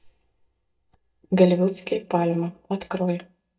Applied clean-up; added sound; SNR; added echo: neural mask model DeepFilterNet 3.